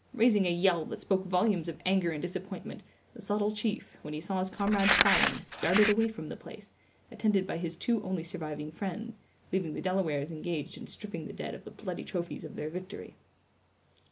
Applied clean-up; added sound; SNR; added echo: none; Crumpling, crinkling; -1 dB; none.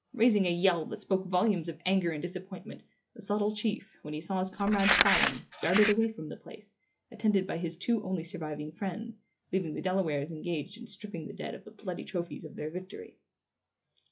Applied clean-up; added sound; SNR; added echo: classical method log-MMSE.